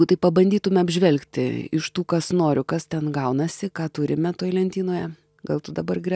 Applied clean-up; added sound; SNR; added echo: none; none; none; none.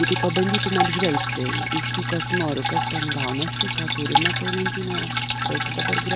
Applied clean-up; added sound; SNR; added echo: none; Drip; -4 dB; none.